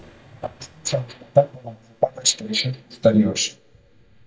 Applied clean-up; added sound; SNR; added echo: neural mask model DeepFilterNet 3.